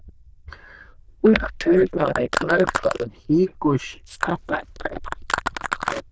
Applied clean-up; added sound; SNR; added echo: neural diffusion model UNIVERSE++.